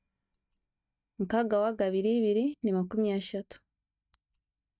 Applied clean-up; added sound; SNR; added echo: neural mask model DeepFilterNet 3.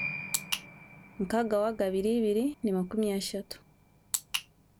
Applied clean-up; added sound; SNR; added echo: none; Piano; 14 dB; none.